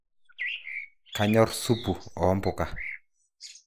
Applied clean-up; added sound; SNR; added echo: neural mask model Resemble Enhance denoiser.